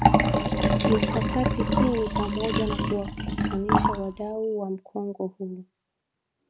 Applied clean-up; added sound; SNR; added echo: none; Liquid; -5 dB; none.